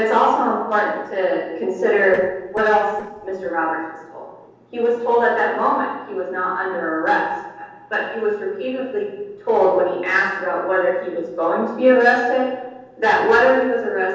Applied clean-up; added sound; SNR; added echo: neural separator model SepFormer DNS4.